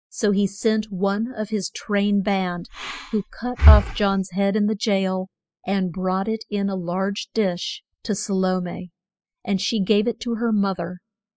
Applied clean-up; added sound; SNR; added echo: classical method spectral subtraction.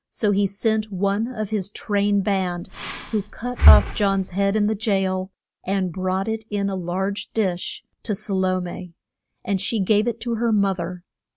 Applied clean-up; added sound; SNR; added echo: none; Breathing; -2 dB; none.